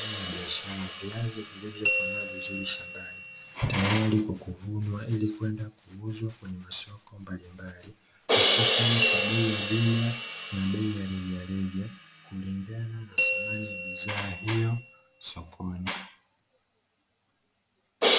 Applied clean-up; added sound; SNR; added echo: none; Bell + Crash cymbal; 0 dB; none.